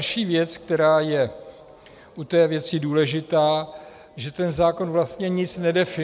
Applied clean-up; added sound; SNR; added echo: none; none; none; none.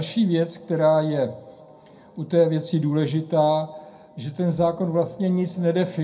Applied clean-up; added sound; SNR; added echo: none; none; none; reverberation time 0.2 s.